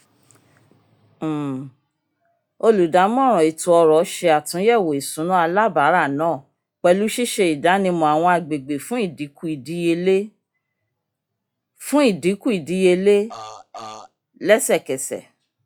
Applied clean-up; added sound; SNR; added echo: classical method log-MMSE.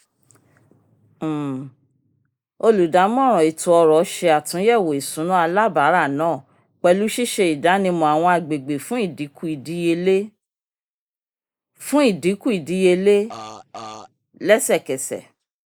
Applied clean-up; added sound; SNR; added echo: neural mask model Resemble Enhance denoiser.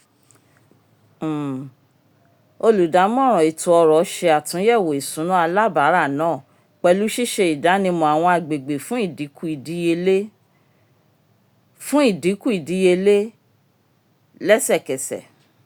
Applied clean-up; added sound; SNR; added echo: none; none; none; none.